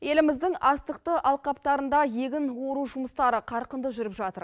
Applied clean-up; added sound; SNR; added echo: none; none; none; none.